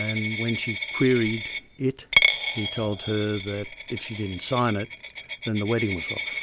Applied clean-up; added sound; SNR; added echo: none; Coin (dropping); 0 dB; none.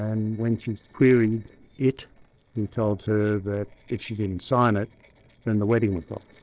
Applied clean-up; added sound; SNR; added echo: neural separator model SepFormer DNS4.